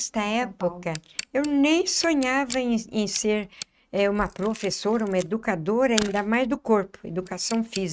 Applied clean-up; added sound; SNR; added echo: neural mask model RNNoise.